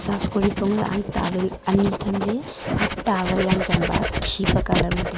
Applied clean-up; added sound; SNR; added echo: none; Writing; 1 dB; none.